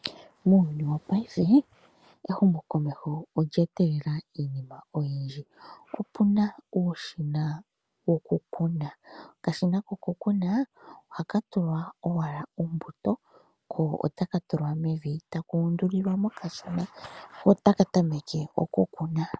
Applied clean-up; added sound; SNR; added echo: none; none; none; none.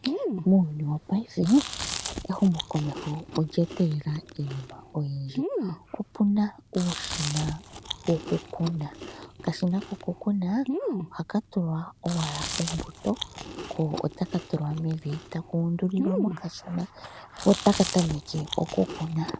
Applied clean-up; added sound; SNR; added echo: none; Chewing, mastication; 8 dB; none.